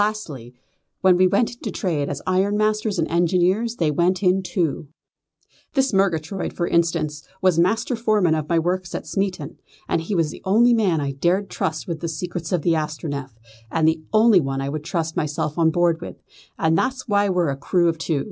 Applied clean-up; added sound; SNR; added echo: none; none; none; none.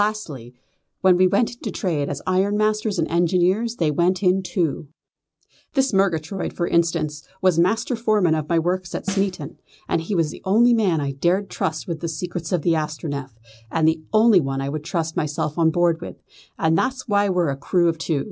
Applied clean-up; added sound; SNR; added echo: none; Snare drum; 15 dB; none.